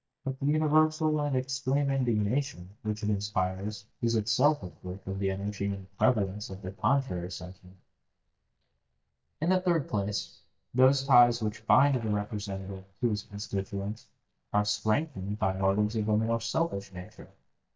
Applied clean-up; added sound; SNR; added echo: neural mask model DeepFilterNet 3.